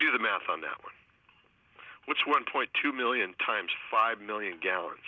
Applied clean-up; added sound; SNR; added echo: none; none; none; none.